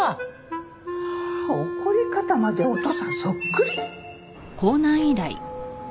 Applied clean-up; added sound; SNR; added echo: none; none; none; none.